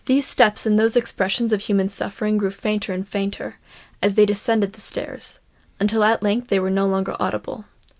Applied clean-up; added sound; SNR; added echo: none; none; none; none.